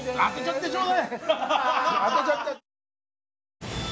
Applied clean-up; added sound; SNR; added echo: none; none; none; none.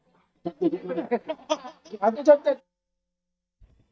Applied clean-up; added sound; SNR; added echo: neural mask model DeepFilterNet 3.